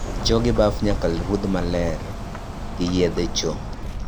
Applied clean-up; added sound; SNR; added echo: none; Bird; 3 dB; none.